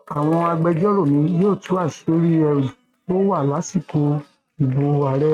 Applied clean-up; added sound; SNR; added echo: neural mask model RNNoise.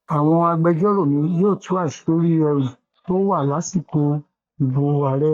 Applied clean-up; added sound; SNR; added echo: neural mask model DeepFilterNet 3.